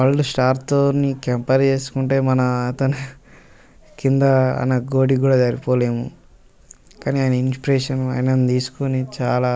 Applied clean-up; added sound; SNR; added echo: none; none; none; none.